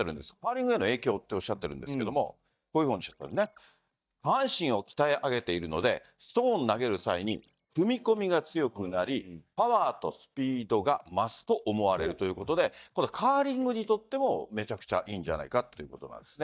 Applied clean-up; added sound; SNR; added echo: neural mask model DeepFilterNet 3.